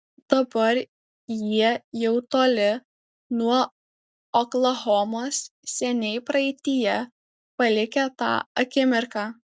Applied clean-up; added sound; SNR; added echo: none; none; none; none.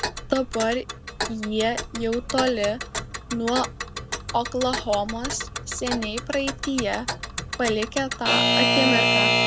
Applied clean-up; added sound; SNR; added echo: none; Alarm / Clock; 0 dB; none.